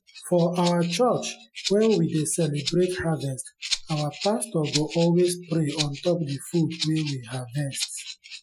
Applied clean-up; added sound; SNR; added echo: classical method Wiener filter.